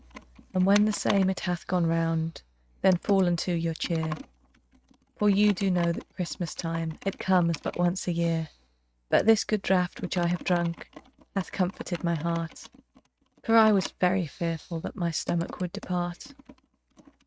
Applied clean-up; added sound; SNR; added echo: neural mask model RNNoise.